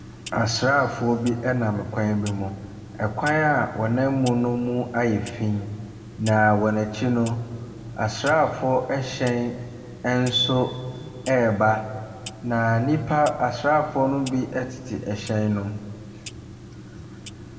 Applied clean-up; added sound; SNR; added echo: none; Clock; 16 dB; reverberation time 1.6 s.